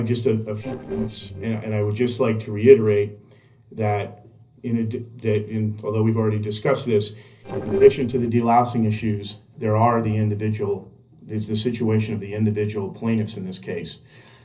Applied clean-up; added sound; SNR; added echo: neural separator model SepFormer DNS4.